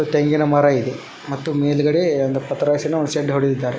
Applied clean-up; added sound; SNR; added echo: none; none; none; none.